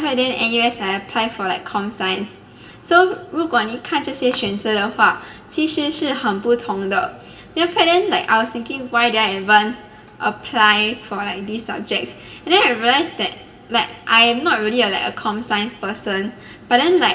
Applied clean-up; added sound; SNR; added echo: none; none; none; reverberation time 2.9 s.